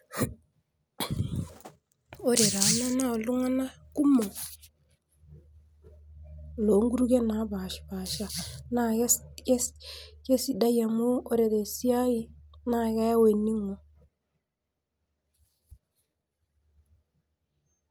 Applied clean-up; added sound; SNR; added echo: none; none; none; none.